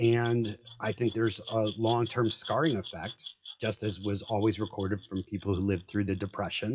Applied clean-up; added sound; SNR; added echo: classical method WPE with log-MMSE.